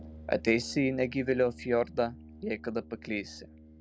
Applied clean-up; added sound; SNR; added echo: none; Brass instrument; 18 dB; none.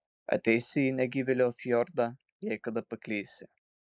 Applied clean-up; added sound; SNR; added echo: neural mask model Resemble Enhance denoiser.